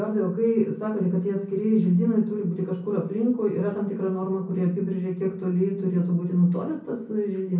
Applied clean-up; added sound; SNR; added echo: none; none; none; reverberation time 0.6 s.